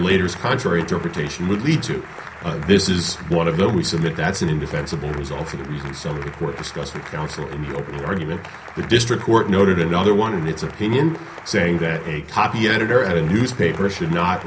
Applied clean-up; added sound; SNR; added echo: none; Applause / Cheering; 16 dB; reverberation time 0.3 s.